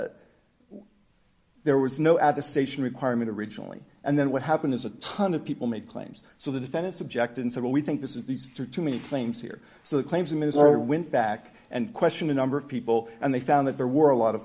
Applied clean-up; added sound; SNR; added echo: none; Brass instrument; -3 dB; none.